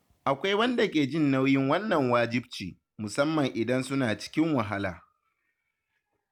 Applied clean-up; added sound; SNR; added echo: none; none; none; none.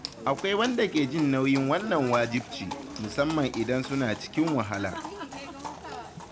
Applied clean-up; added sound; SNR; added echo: none; Livestock, farm animals, working animals; 12 dB; none.